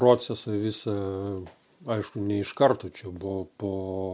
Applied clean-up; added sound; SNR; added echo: none; none; none; none.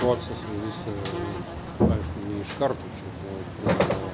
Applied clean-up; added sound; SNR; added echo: none; Buzz; -3 dB; none.